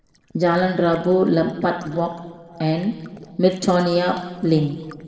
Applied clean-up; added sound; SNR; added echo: neural separator model SepFormer DNS4.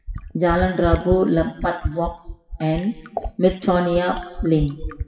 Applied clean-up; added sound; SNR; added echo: classical method WPE with log-MMSE.